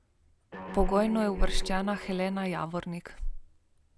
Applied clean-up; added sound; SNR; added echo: none; Guitar; 12 dB; none.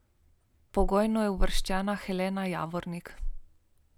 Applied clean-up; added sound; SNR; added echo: none; none; none; none.